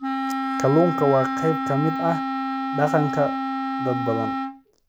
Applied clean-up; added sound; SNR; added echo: none; Wind instrument, woodwind instrument; 2 dB; none.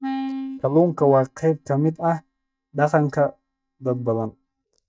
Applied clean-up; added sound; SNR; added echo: neural mask model DeepFilterNet 3.